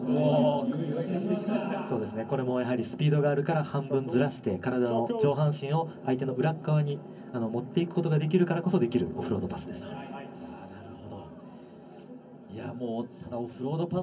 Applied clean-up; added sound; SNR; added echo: none; none; none; reverberation time 0.3 s.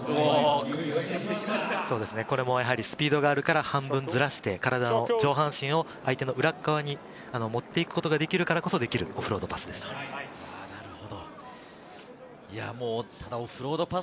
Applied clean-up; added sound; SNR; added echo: none; none; none; none.